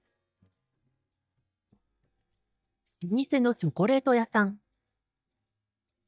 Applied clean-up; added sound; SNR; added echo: neural mask model DeepFilterNet 3.